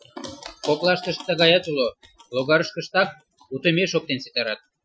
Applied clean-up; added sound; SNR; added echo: classical method Wiener filter.